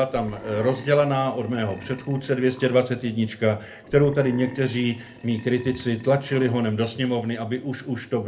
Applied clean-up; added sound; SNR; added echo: none; Burping, eructation; 19 dB; reverberation time 0.3 s.